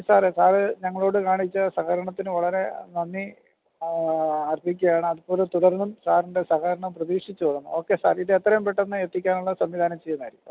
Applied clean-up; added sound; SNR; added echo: none; none; none; none.